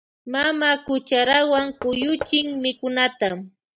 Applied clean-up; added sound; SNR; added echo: neural mask model DeepFilterNet 3.